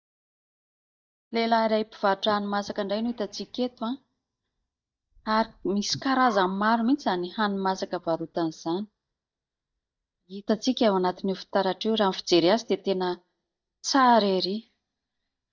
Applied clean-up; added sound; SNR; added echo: neural mask model DeepFilterNet 3.